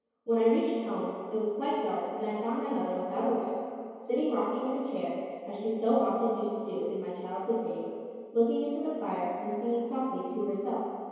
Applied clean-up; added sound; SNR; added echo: none; none; none; reverberation time 2.2 s.